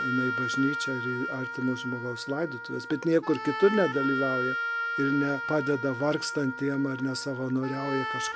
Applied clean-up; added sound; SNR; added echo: none; Wind instrument, woodwind instrument; 4 dB; none.